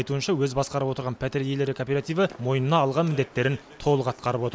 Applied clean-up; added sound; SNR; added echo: none; none; none; none.